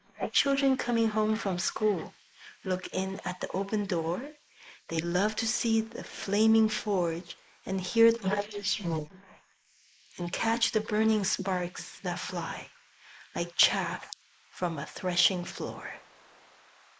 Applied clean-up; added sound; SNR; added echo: neural mask model Resemble Enhance denoiser.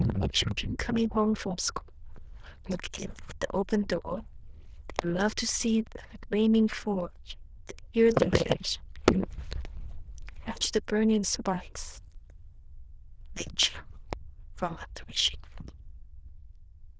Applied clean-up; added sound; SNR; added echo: neural diffusion model UNIVERSE++.